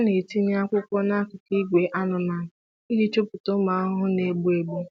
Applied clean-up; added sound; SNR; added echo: none; none; none; none.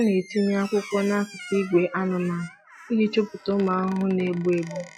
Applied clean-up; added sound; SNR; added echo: classical method log-MMSE.